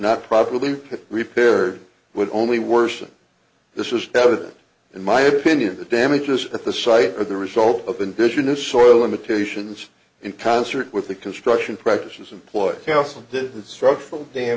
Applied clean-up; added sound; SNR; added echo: none; none; none; none.